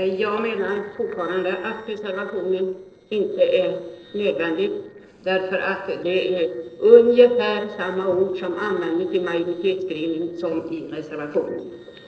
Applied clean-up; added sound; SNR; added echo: neural separator model SepFormer DNS4.